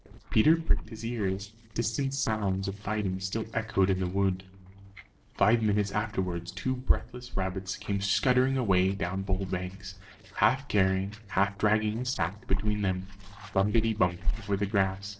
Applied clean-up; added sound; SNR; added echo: neural separator model SepFormer DNS4.